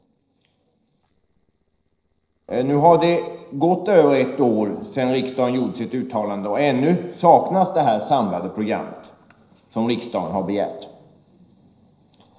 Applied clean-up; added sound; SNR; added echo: neural separator model SepFormer DNS4.